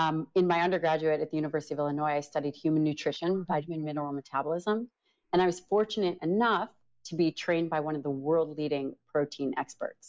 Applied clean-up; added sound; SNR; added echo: neural mask model Resemble Enhance denoiser.